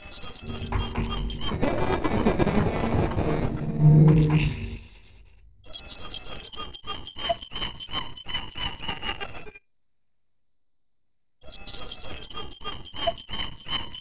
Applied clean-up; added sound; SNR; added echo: neural separator model SepFormer DNS4.